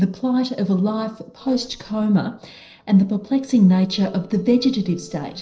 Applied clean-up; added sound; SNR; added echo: neural separator model SepFormer DNS4.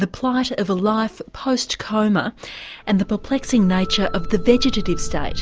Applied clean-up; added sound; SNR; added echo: none; none; none; none.